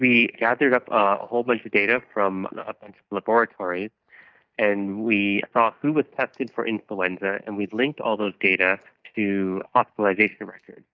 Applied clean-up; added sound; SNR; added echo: neural mask model DeepFilterNet 3.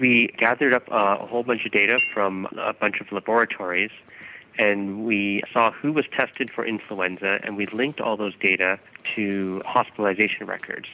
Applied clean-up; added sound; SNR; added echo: none; Chink, clink; 6 dB; none.